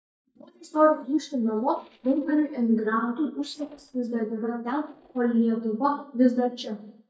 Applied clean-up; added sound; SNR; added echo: neural mask model DeepFilterNet 3.